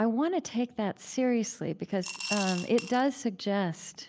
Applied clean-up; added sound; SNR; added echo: none; Coin (dropping) / Glass; 9 dB; none.